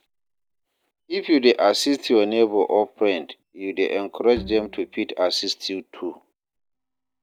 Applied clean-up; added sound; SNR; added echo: none; Bowed string instrument; 17 dB; none.